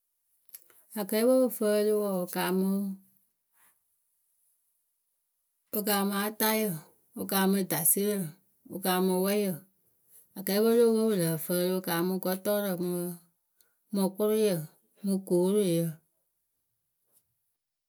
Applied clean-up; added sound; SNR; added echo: none; none; none; none.